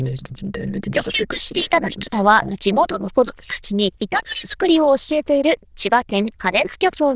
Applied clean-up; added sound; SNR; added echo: neural diffusion model UNIVERSE++.